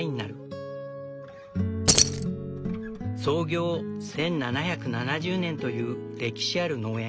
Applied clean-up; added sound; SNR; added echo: none; Keys jangling; -3 dB; none.